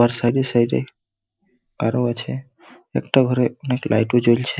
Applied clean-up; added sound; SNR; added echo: neural mask model Resemble Enhance denoiser.